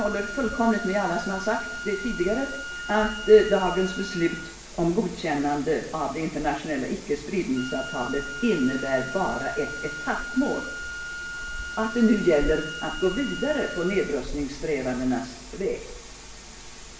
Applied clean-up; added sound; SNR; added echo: none; Wind instrument, woodwind instrument; 11 dB; reverberation time 0.5 s.